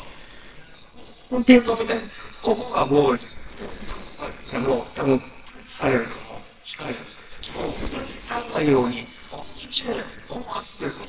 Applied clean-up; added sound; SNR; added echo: neural separator model SepFormer WHAMR!.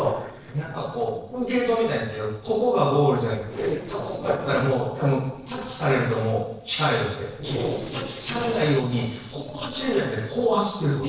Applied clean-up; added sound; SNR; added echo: neural separator model SepFormer DNS4.